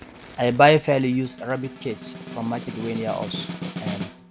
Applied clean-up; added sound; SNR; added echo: none; Fire + Snare drum; 12 dB; none.